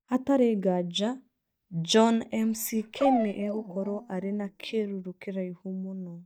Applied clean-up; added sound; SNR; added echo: neural mask model DeepFilterNet 3.